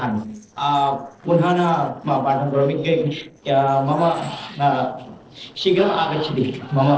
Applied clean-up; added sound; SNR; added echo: neural separator model SepFormer DNS4.